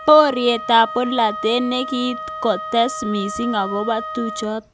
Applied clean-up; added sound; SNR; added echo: none; Wind instrument, woodwind instrument; 11 dB; none.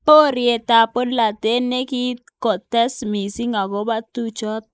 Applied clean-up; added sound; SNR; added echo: neural mask model Resemble Enhance denoiser.